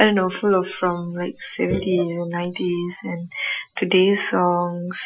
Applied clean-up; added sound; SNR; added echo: classical method Wiener filter.